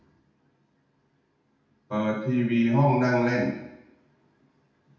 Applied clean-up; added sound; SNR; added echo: none; none; none; reverberation time 0.8 s.